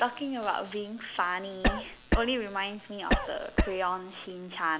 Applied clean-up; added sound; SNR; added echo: none; Cough; -2 dB; none.